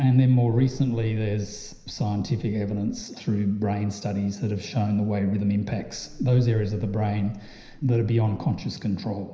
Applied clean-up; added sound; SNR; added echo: none; Buzz; 19 dB; reverberation time 0.9 s.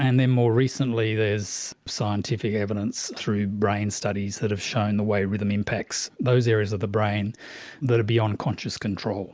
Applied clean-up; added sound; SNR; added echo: none; none; none; none.